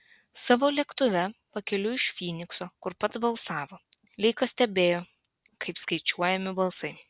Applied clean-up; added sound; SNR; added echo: none; none; none; none.